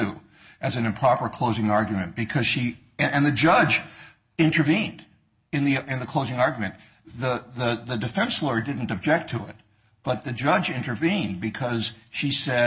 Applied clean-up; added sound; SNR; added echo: none; none; none; none.